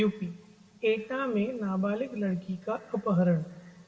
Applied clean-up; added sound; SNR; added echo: none; none; none; reverberation time 0.9 s.